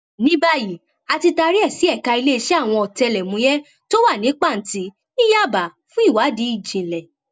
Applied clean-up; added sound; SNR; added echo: none; none; none; none.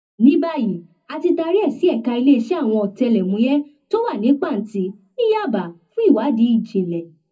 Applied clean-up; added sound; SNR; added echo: none; none; none; reverberation time 0.4 s.